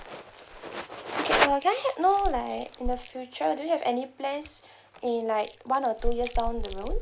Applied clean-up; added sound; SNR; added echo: none; Chewing, mastication; 6 dB; none.